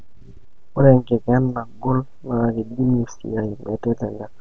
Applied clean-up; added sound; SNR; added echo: none; none; none; none.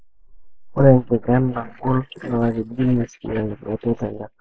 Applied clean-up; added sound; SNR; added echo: neural mask model Resemble Enhance denoiser.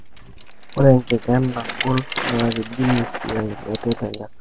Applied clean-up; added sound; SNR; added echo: none; Bicycle + Tick / Bicycle; 8 dB; none.